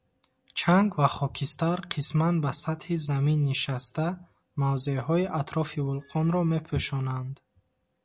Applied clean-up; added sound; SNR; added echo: none; none; none; none.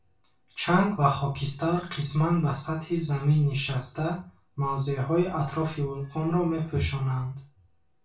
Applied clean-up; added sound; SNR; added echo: none; none; none; reverberation time 0.3 s.